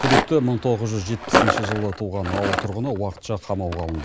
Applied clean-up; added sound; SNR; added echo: none; Rattle; 1 dB; none.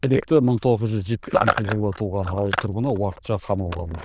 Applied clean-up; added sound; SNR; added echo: neural diffusion model UNIVERSE++.